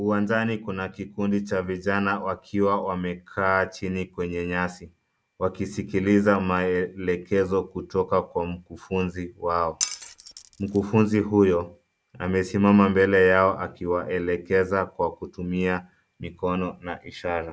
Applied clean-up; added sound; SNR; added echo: none; Glass; 10 dB; none.